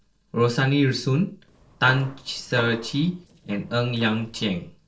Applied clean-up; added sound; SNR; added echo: neural separator model SepFormer DNS4.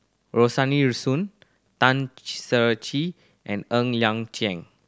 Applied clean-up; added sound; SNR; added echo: none; none; none; none.